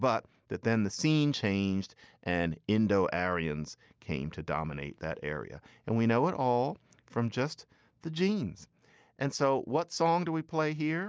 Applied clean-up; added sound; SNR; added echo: none; none; none; none.